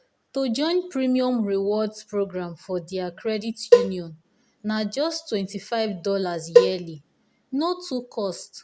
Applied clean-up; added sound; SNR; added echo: none; Cowbell; -5 dB; none.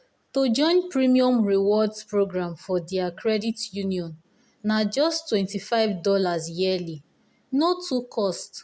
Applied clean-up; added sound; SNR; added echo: none; none; none; none.